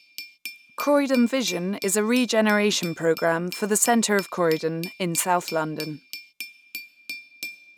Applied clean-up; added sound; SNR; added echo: none; Glass; 16 dB; none.